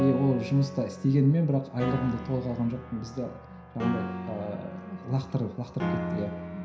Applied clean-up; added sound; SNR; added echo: none; Piano; 7 dB; reverberation time 0.5 s.